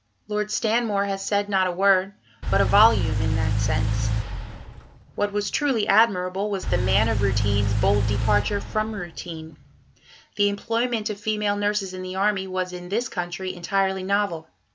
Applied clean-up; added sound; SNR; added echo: none; Engine / Car; 0 dB; none.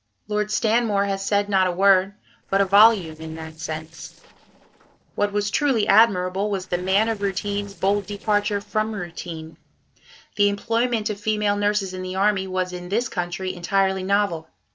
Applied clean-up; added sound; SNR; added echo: neural separator model SepFormer DNS4.